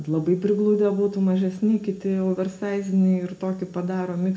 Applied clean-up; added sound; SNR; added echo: none; none; none; reverberation time 0.3 s.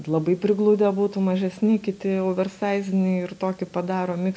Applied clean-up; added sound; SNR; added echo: none; none; none; none.